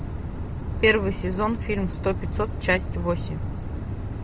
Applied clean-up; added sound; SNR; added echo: none; none; none; none.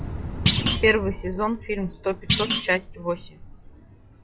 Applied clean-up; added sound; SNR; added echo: classical method log-MMSE.